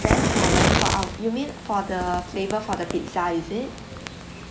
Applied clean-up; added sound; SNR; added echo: none; Fire; -2 dB; none.